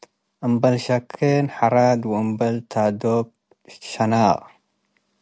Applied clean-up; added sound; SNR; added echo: none; none; none; none.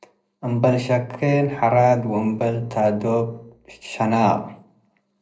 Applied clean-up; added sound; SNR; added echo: neural separator model SepFormer DNS4.